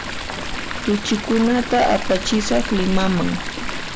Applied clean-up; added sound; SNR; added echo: none; Chatter / Stream; 4 dB; none.